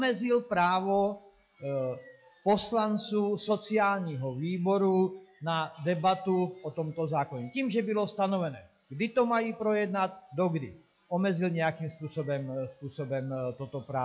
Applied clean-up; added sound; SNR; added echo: classical method log-MMSE.